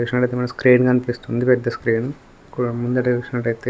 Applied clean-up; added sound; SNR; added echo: none; none; none; none.